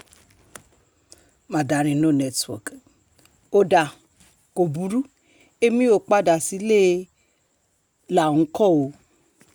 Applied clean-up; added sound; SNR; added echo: none; none; none; none.